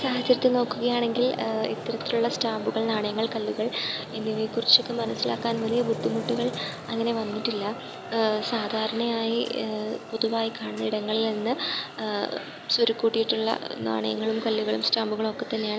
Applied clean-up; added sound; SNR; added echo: none; Traffic noise, roadway noise; 13 dB; none.